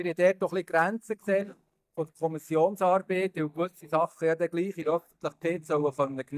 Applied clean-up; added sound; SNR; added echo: neural mask model DeepFilterNet 3.